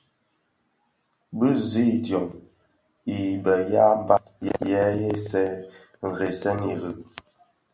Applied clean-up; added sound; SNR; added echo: none; none; none; none.